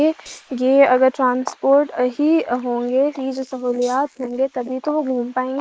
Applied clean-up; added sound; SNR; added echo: neural mask model Resemble Enhance denoiser.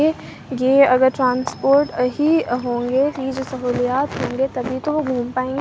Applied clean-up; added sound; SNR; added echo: none; none; none; none.